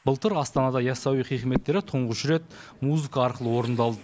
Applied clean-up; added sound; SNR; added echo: neural mask model Resemble Enhance denoiser.